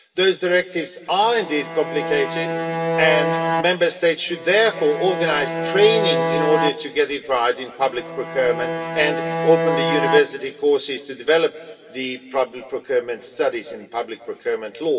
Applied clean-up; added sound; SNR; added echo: none; Bowed string instrument; 3 dB; reverberation time 2.3 s.